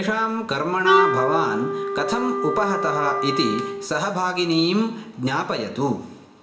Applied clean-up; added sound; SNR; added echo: none; Wind instrument, woodwind instrument; 0 dB; reverberation time 0.8 s.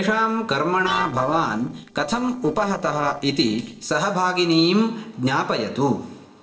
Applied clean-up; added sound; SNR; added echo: neural separator model SepFormer DNS4.